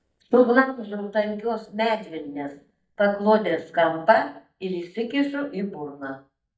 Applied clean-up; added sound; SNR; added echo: neural mask model DeepFilterNet 3.